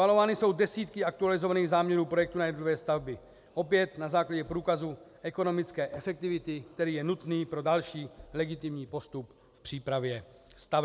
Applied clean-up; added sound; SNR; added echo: none; none; none; none.